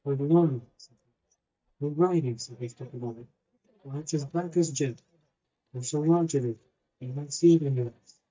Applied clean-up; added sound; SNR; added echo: neural mask model DeepFilterNet 3.